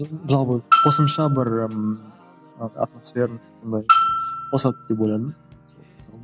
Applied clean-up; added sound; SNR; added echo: none; Bell; -1 dB; none.